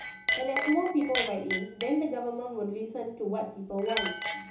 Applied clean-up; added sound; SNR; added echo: none; Chink, clink; 1 dB; reverberation time 1.2 s.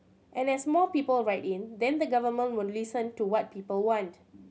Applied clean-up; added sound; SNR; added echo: none; none; none; none.